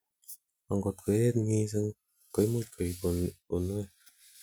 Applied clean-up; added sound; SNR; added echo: none; none; none; none.